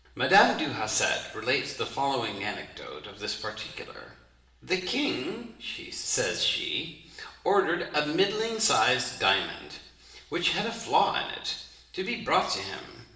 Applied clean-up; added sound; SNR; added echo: none; none; none; reverberation time 0.9 s.